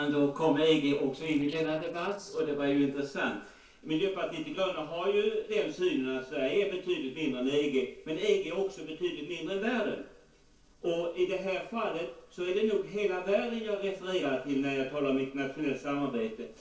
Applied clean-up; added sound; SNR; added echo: neural separator model SepFormer DNS4.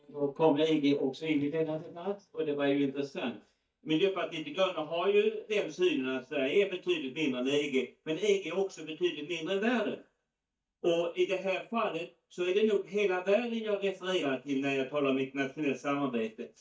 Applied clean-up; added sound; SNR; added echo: neural mask model DeepFilterNet 3.